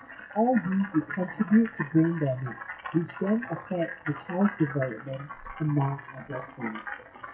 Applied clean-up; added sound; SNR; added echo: classical method WPE with log-MMSE.